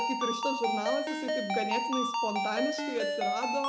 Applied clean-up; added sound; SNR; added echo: none; Ringtone; -3 dB; none.